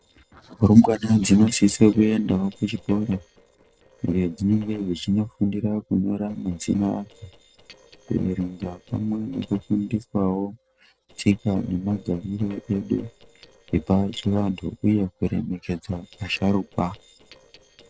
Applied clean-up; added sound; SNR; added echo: neural separator model SepFormer DNS4.